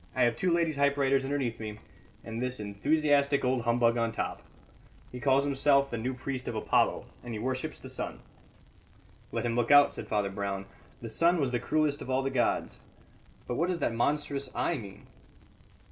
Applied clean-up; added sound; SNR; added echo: none; none; none; none.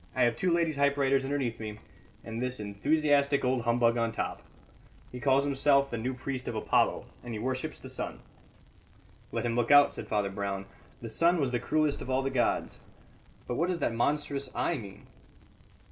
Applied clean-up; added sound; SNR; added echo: none; Boom; 14 dB; none.